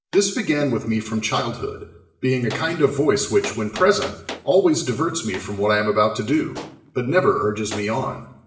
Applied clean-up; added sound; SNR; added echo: none; Gunshot, gunfire; 18 dB; reverberation time 0.7 s.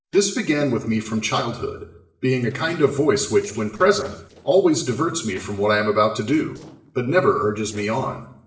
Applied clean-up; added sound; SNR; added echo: neural separator model SepFormer DNS4.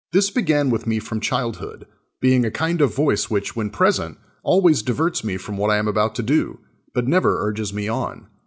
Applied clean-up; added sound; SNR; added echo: none; none; none; none.